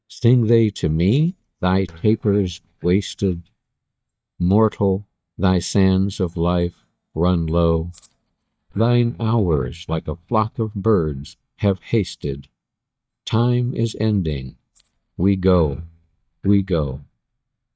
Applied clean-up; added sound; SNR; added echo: neural mask model DeepFilterNet 3.